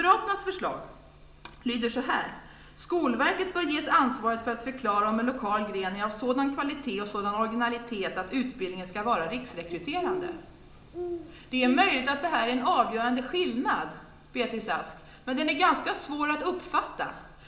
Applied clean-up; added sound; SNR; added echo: none; Bird; 11 dB; reverberation time 1.6 s.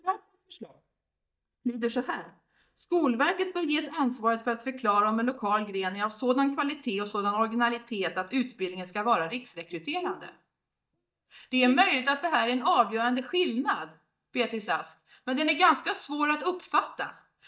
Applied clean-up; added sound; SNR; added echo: neural mask model DeepFilterNet 3.